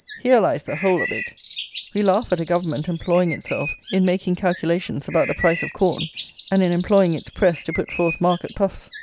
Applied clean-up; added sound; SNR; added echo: none; Bird; 12 dB; none.